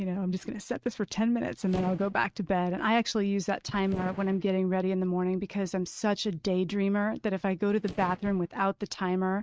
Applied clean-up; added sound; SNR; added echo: neural mask model RNNoise.